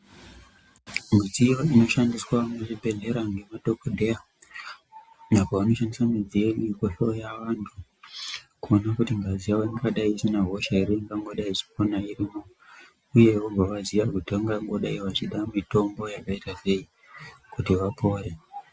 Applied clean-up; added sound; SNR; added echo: none; none; none; none.